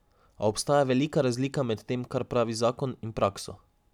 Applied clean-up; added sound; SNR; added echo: none; none; none; none.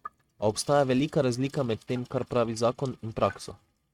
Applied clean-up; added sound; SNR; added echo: neural mask model RNNoise.